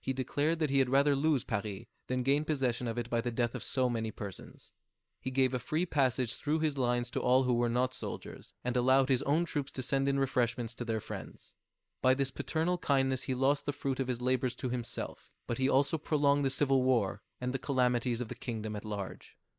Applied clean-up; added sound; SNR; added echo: neural mask model Resemble Enhance denoiser.